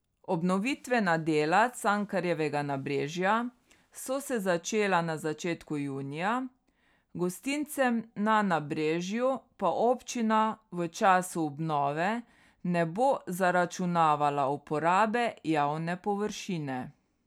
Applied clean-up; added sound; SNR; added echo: none; none; none; none.